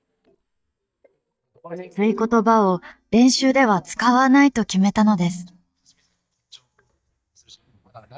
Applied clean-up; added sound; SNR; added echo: neural mask model DeepFilterNet 3.